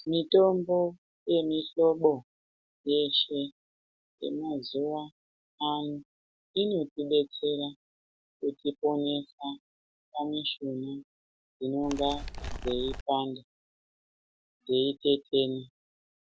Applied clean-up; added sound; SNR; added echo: none; Animal; 7 dB; none.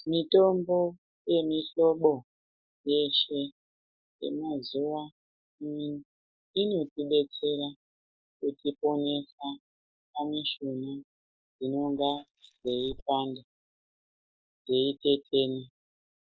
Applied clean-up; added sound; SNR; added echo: neural mask model Resemble Enhance denoiser.